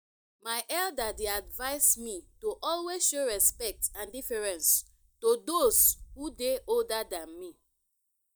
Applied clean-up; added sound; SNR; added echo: neural mask model DeepFilterNet 3.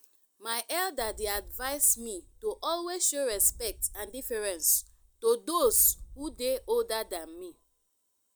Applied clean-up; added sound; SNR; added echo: none; Boom; 19 dB; none.